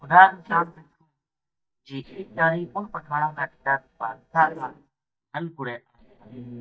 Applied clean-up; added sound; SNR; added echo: neural mask model DeepFilterNet 3.